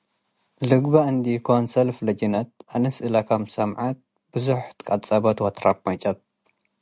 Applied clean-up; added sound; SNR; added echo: none; none; none; none.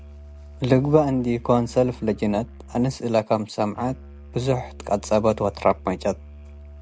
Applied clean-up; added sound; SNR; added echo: none; Musical instrument; 18 dB; none.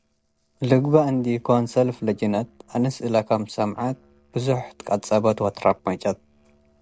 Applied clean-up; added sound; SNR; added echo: neural separator model SepFormer DNS4.